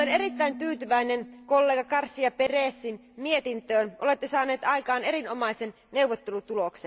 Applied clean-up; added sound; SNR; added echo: none; Harp; 19 dB; none.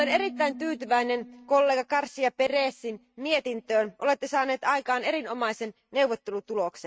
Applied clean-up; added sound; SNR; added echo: neural mask model RNNoise.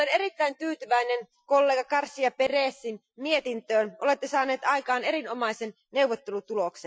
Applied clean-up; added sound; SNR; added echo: classical method Wiener filter.